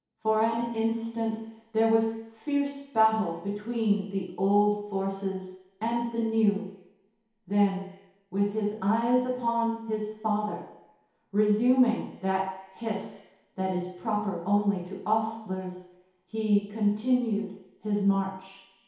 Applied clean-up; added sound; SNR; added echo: none; none; none; reverberation time 2.2 s.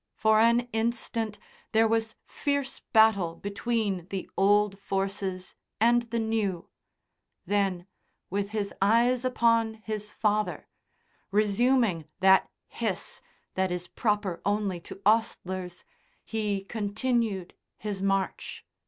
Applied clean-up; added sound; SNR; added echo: none; none; none; none.